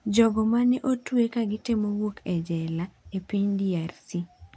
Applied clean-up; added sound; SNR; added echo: none; none; none; none.